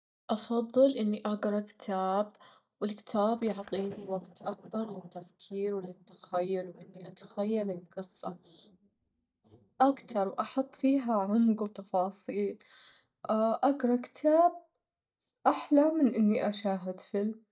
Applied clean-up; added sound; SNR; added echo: neural mask model DeepFilterNet 3.